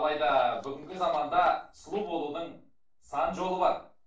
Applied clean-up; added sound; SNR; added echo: neural separator model SepFormer DNS4.